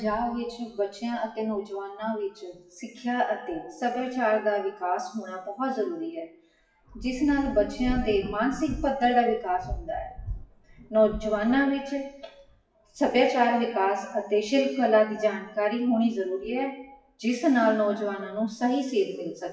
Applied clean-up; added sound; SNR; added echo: classical method WPE with log-MMSE.